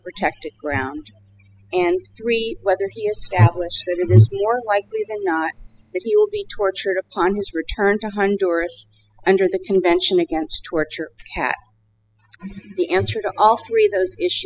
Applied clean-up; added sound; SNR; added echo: classical method spectral subtraction.